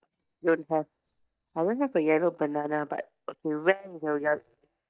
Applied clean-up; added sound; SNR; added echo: neural mask model DeepFilterNet 3.